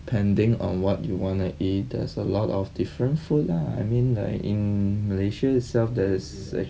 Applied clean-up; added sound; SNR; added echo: none; none; none; none.